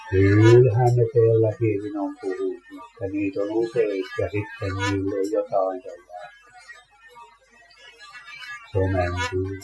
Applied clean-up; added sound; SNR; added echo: classical method Wiener filter.